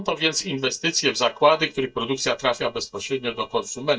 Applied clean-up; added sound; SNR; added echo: neural mask model DeepFilterNet 3.